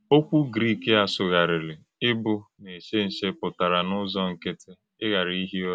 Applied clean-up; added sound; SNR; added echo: none; none; none; none.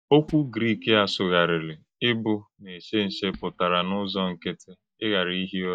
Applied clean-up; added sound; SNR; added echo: neural mask model DeepFilterNet 3.